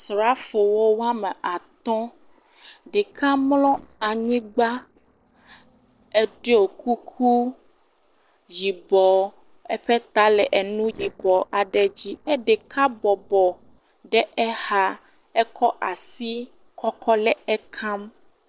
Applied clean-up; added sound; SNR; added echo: neural separator model SepFormer DNS4.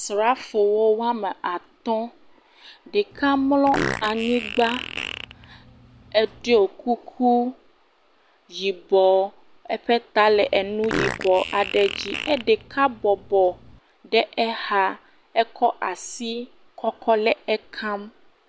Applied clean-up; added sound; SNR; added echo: none; Fart; 9 dB; none.